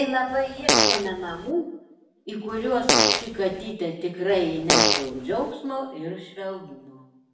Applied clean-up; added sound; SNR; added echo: none; Fart; -4 dB; reverberation time 0.7 s.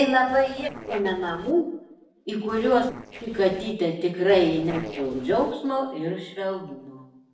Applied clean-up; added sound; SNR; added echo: neural separator model SepFormer DNS4.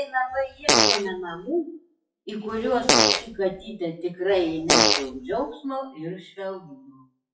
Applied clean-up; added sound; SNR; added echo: classical method WPE with log-MMSE.